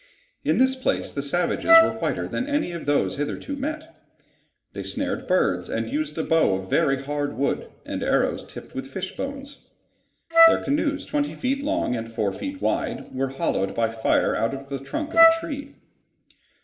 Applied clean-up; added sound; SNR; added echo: none; Wind instrument, woodwind instrument; -4 dB; reverberation time 0.6 s.